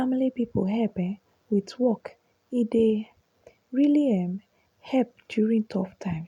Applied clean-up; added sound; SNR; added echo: none; none; none; none.